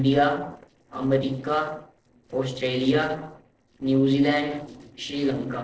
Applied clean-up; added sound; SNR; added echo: neural separator model SepFormer DNS4.